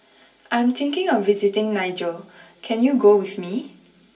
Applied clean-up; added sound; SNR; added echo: none; none; none; reverberation time 0.3 s.